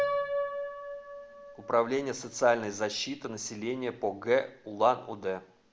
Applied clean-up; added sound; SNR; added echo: none; Piano; 7 dB; none.